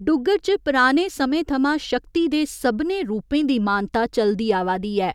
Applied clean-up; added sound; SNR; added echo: none; none; none; none.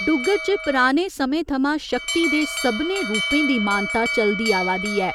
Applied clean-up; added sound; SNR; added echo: none; Alarm; 6 dB; none.